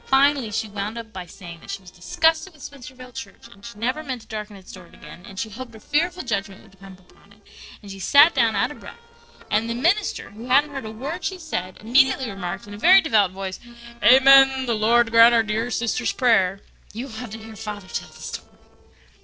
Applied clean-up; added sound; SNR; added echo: neural separator model SepFormer DNS4.